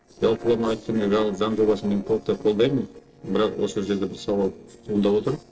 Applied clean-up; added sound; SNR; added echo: neural separator model SepFormer DNS4.